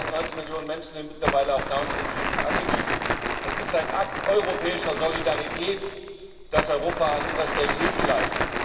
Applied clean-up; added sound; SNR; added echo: none; Crumpling, crinkling; 1 dB; reverberation time 2.3 s.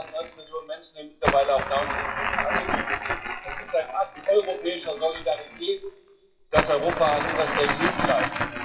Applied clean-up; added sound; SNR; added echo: classical method WPE with log-MMSE.